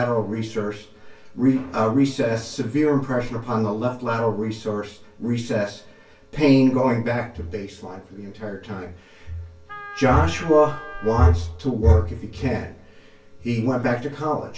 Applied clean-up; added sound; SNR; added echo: none; Wind instrument, woodwind instrument; 16 dB; reverberation time 0.2 s.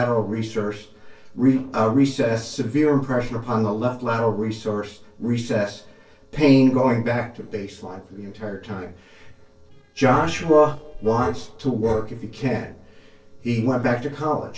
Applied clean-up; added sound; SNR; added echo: neural separator model SepFormer DNS4.